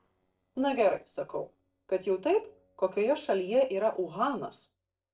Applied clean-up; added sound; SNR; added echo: neural separator model SepFormer DNS4.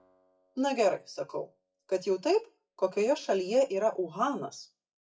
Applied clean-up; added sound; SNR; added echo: classical method WPE with log-MMSE.